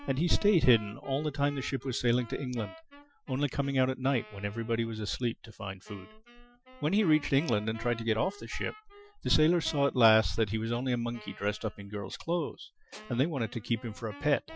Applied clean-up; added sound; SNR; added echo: classical method Wiener filter.